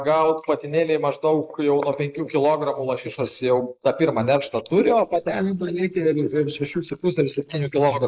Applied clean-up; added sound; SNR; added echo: neural mask model Resemble Enhance denoiser.